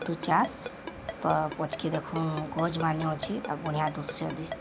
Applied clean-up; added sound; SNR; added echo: none; Ringtone; 11 dB; none.